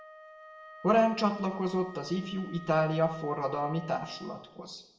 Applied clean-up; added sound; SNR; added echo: none; Wind instrument, woodwind instrument; 19 dB; reverberation time 0.8 s.